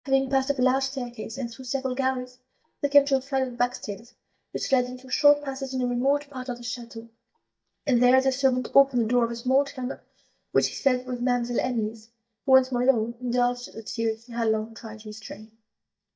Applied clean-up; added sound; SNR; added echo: neural mask model DeepFilterNet 3.